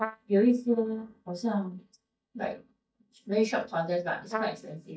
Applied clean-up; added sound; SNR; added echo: neural mask model DeepFilterNet 3.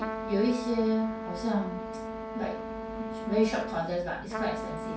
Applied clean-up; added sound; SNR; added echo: none; Trumpet; 6 dB; reverberation time 0.3 s.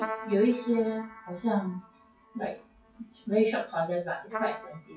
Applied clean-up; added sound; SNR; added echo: classical method WPE with log-MMSE.